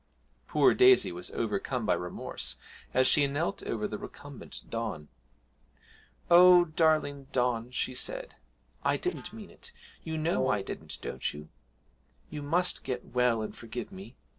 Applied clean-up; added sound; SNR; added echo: neural separator model SepFormer DNS4.